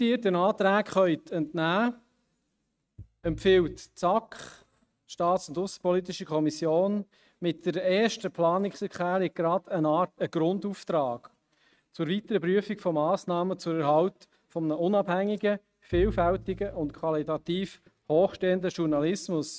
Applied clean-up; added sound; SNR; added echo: neural mask model RNNoise.